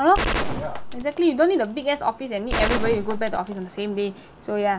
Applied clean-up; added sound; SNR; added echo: none; Gunshot, gunfire; 5 dB; none.